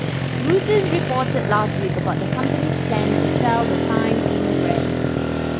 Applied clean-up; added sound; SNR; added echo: none; Motorcycle; -4 dB; none.